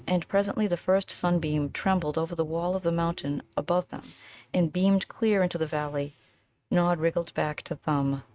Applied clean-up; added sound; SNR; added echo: neural mask model RNNoise.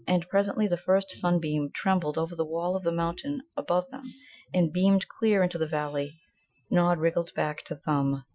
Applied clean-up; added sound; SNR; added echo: classical method Wiener filter.